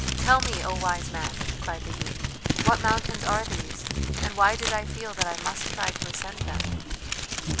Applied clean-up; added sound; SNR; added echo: none; Bird vocalization, bird call, bird song + Crumpling, crinkling; 0 dB; none.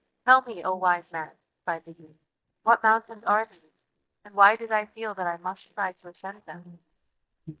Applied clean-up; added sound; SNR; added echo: neural mask model DeepFilterNet 3.